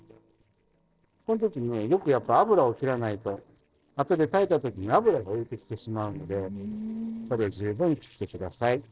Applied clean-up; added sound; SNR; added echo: neural separator model SepFormer DNS4.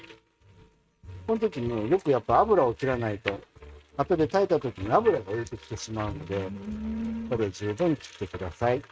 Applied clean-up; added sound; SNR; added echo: neural mask model RNNoise.